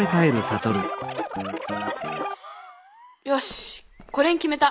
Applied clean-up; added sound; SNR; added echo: none; Cough; 18 dB; none.